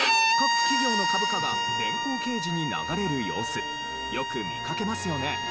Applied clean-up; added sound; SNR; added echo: none; Bowed string instrument; -4 dB; none.